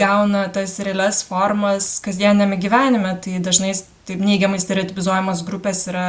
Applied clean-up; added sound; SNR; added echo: none; none; none; none.